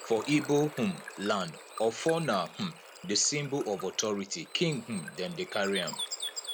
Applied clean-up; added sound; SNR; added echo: none; Water / Bird; 12 dB; none.